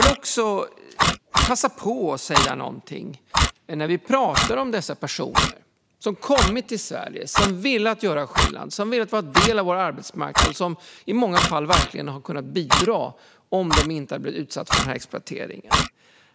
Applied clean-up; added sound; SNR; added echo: none; Clock; 0 dB; none.